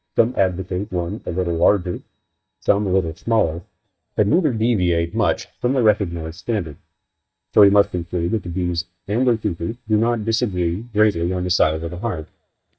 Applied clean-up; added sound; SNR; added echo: neural mask model DeepFilterNet 3.